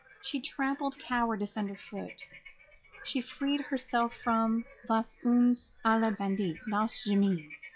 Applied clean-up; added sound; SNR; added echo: classical method log-MMSE.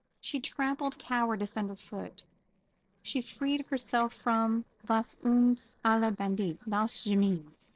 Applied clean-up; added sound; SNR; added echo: neural separator model SepFormer DNS4.